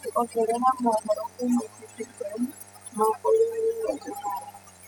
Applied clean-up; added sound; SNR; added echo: classical method spectral subtraction.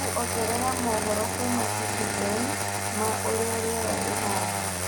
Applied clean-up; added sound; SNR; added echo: none; Engine starting; -2 dB; none.